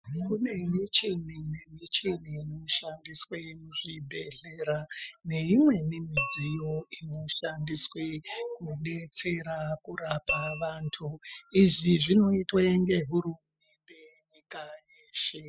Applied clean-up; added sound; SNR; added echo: classical method spectral subtraction.